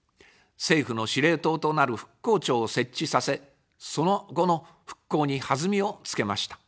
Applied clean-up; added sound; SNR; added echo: none; none; none; none.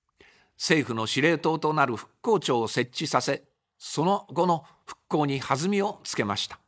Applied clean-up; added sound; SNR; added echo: neural mask model Resemble Enhance denoiser.